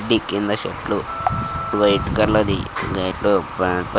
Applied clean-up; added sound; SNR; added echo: none; Wind instrument, woodwind instrument; 11 dB; none.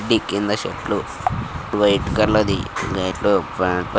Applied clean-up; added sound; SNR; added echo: none; none; none; none.